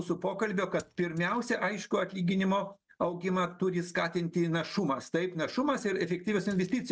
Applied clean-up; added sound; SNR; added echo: neural mask model RNNoise.